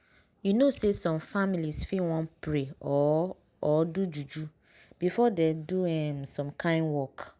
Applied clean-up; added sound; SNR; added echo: none; none; none; none.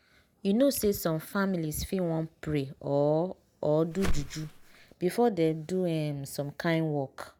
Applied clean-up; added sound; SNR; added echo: none; Whoosh, swoosh, swish; 1 dB; none.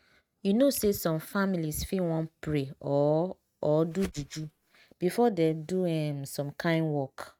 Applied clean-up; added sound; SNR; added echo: neural mask model RNNoise.